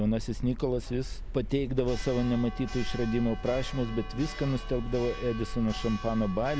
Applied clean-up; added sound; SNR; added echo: none; Church bell; 6 dB; none.